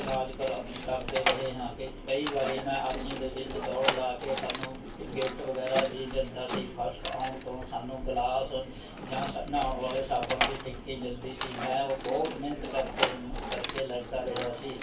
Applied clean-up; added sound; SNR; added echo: none; Keys jangling; 2 dB; reverberation time 0.2 s.